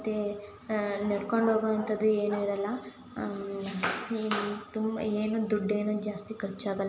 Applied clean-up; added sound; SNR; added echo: none; Bark; 18 dB; none.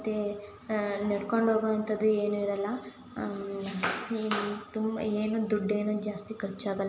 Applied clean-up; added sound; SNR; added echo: none; none; none; none.